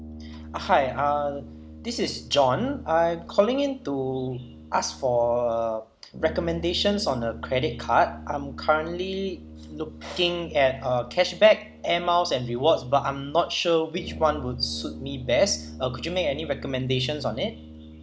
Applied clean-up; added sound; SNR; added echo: none; Brass instrument; 15 dB; none.